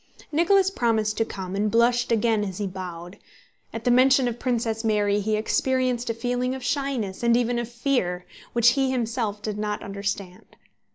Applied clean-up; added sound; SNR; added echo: none; none; none; none.